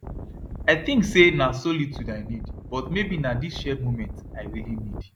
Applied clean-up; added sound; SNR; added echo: none; Wind; 10 dB; none.